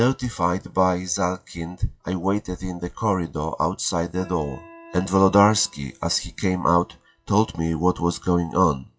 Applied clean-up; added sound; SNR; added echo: classical method WPE with log-MMSE.